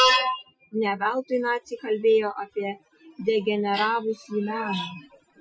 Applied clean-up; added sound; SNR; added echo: classical method Wiener filter.